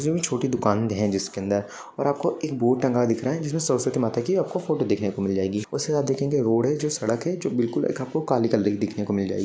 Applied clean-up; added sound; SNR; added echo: none; none; none; none.